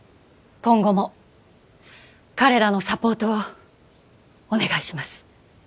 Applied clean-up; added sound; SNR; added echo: none; none; none; none.